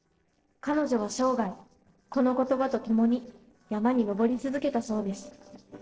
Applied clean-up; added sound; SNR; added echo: neural separator model SepFormer DNS4.